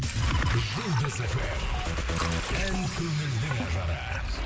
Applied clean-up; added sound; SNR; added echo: none; Sink (filling or washing) / Water; 12 dB; none.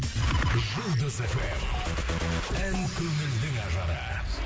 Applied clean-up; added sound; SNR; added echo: none; none; none; none.